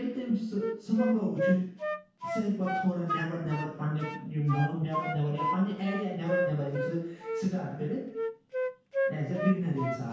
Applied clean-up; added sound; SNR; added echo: none; Wind instrument, woodwind instrument; 4 dB; reverberation time 0.6 s.